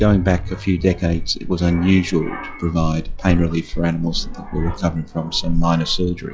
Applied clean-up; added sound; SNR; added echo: classical method log-MMSE.